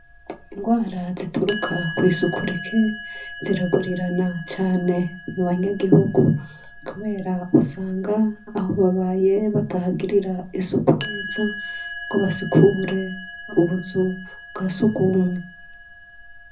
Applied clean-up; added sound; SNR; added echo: none; Chime; 7 dB; reverberation time 0.4 s.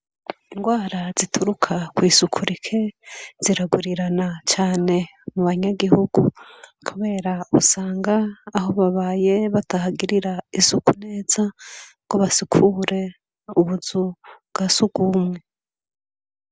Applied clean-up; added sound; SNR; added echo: none; none; none; none.